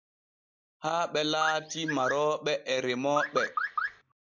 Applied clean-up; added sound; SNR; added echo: neural mask model Resemble Enhance denoiser.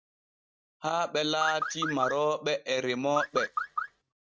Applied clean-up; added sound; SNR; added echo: neural mask model RNNoise.